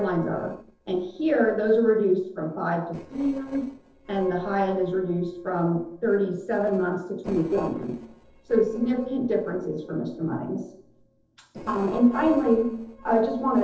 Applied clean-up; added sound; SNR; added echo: neural separator model SepFormer DNS4.